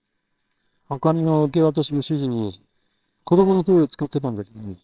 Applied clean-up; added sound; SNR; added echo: neural separator model SepFormer WHAMR!.